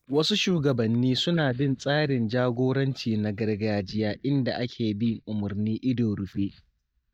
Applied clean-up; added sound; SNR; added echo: neural mask model DeepFilterNet 3.